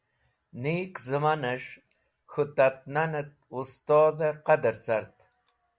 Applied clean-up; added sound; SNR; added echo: none; none; none; none.